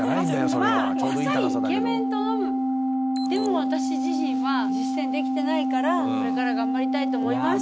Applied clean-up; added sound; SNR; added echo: none; Organ; -4 dB; none.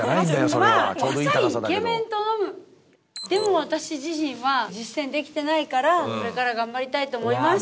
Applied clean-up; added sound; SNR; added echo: none; none; none; none.